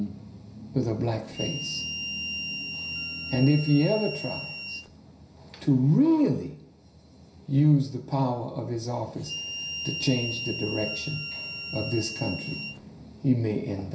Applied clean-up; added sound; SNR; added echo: none; Harmonica; 7 dB; reverberation time 0.5 s.